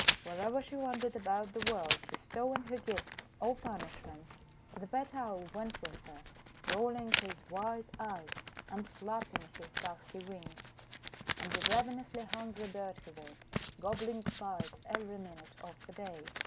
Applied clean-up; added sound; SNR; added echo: none; Writing; -1 dB; none.